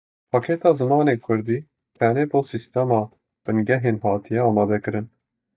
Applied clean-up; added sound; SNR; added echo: neural mask model DeepFilterNet 3.